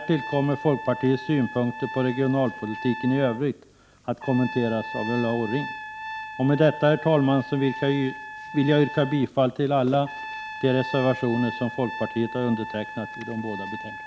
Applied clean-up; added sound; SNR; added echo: none; Trumpet; 11 dB; none.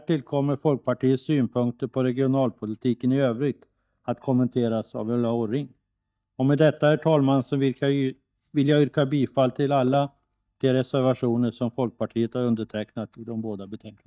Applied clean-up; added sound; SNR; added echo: neural mask model DeepFilterNet 3.